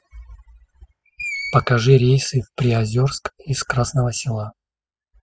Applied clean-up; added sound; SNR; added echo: classical method spectral subtraction.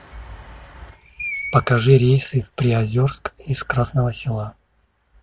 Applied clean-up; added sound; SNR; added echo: none; Screech; 16 dB; none.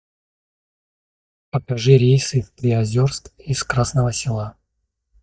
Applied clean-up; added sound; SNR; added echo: neural mask model DeepFilterNet 3.